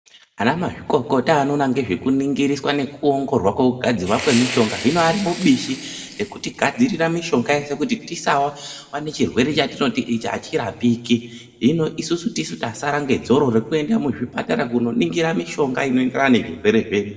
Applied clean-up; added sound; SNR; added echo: none; Fire; 12 dB; reverberation time 1.1 s.